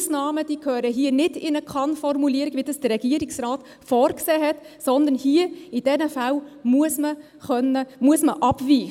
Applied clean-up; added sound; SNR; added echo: none; none; none; none.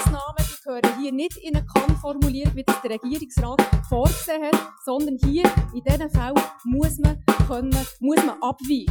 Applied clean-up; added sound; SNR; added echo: classical method Wiener filter.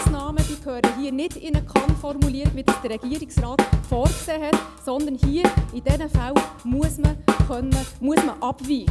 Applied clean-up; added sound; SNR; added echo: none; Drum kit; -5 dB; none.